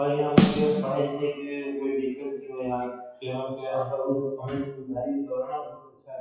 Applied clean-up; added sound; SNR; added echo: classical method WPE with log-MMSE.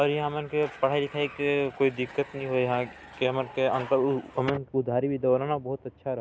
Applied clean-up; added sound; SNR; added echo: none; none; none; none.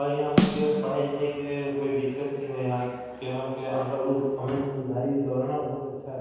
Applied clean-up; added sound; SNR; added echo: none; Snare drum; 1 dB; reverberation time 1.2 s.